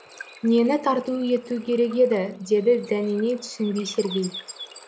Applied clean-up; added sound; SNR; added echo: none; Water / Bird; 19 dB; none.